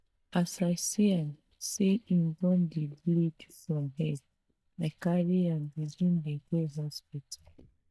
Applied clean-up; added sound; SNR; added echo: neural mask model DeepFilterNet 3.